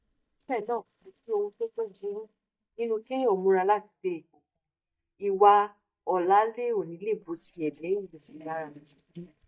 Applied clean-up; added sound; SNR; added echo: neural mask model DeepFilterNet 3.